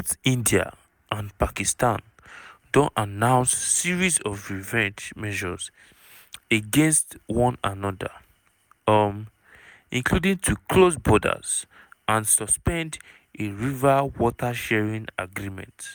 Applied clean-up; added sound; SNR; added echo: none; none; none; none.